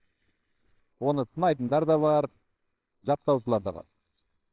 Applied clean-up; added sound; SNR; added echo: neural separator model SepFormer WHAMR!.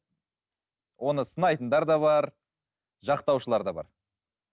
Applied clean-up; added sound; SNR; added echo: none; none; none; none.